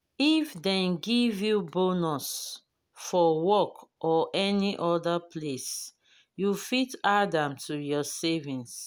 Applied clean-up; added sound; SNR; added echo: none; none; none; none.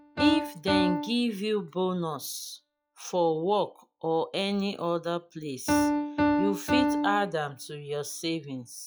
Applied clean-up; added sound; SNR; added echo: classical method log-MMSE.